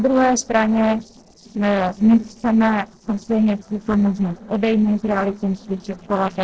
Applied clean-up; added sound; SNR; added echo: neural separator model SepFormer DNS4.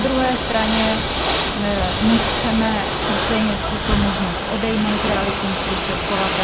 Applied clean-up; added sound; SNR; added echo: none; Ocean / Boat, Water vehicle; -1 dB; none.